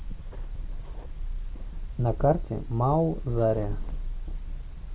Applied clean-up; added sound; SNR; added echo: none; none; none; none.